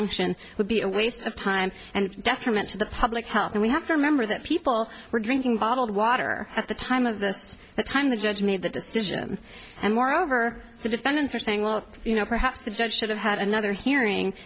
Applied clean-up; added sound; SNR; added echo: none; none; none; none.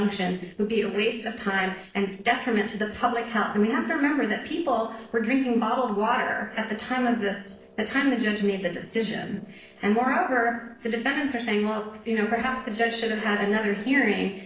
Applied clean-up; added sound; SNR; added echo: neural separator model SepFormer DNS4.